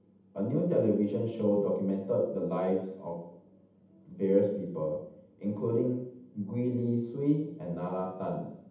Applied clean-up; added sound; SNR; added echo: none; none; none; reverberation time 0.8 s.